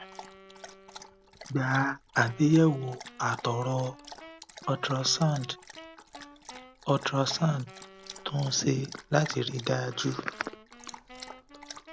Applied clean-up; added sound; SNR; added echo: none; Dog + Wind instrument, woodwind instrument; 17 dB; none.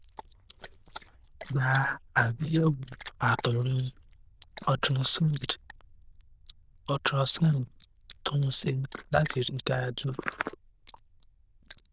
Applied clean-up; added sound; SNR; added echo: neural diffusion model UNIVERSE++.